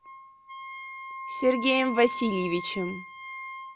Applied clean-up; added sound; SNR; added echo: none; Wind instrument, woodwind instrument; 9 dB; none.